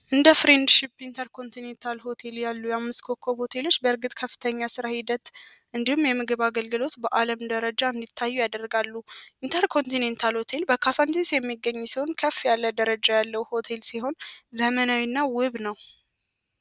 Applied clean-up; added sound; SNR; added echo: none; none; none; none.